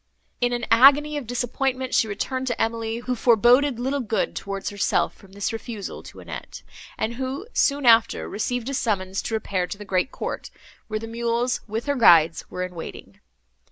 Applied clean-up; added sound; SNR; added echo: none; none; none; none.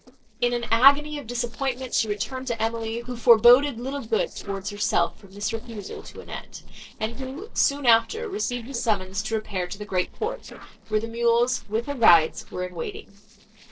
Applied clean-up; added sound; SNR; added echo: neural separator model SepFormer DNS4.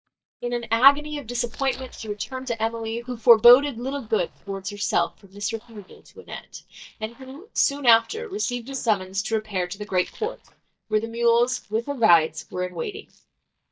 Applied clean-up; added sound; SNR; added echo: neural mask model DeepFilterNet 3.